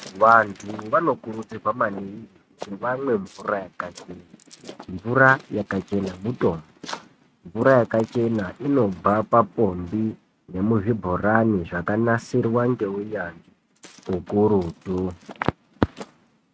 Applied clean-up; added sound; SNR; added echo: neural mask model RNNoise.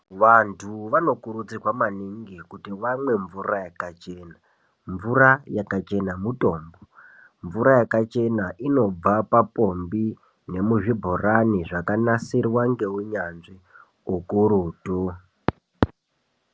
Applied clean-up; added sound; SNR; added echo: none; none; none; none.